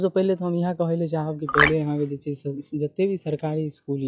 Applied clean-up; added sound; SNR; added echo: classical method log-MMSE.